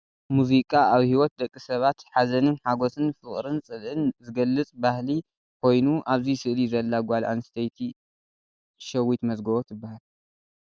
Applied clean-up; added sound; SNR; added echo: none; none; none; none.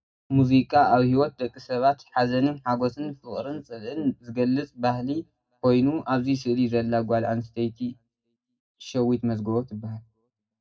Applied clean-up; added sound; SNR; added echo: none; none; none; reverberation time 0.2 s.